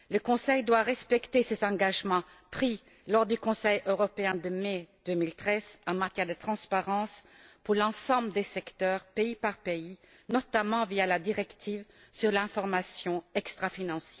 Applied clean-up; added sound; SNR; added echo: none; none; none; none.